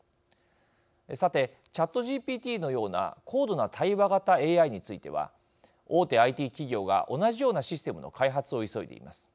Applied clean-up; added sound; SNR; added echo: none; none; none; none.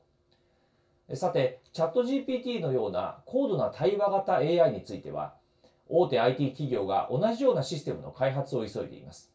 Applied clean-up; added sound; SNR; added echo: none; none; none; reverberation time 0.2 s.